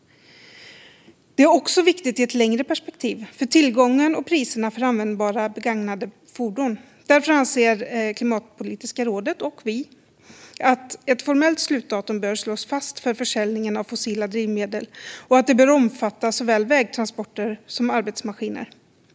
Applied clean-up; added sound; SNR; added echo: none; none; none; none.